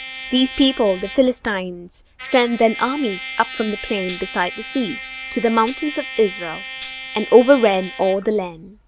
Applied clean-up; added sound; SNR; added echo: none; Tambourine + Trumpet; 13 dB; none.